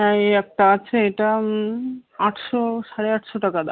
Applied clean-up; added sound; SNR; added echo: none; none; none; none.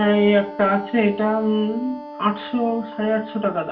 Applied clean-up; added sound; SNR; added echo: none; Wind instrument, woodwind instrument; 15 dB; reverberation time 0.3 s.